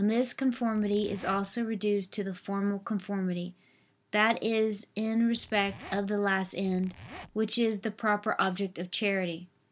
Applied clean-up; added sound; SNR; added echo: none; Zipper (clothing); 19 dB; none.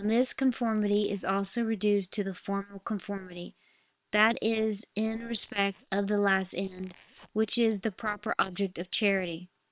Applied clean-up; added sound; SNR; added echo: neural separator model SepFormer WHAM!.